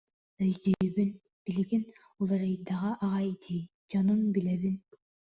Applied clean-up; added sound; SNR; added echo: none; none; none; none.